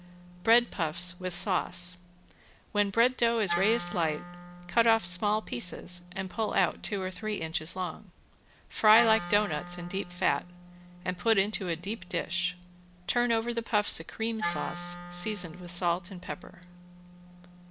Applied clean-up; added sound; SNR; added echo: none; Wind instrument, woodwind instrument; 13 dB; none.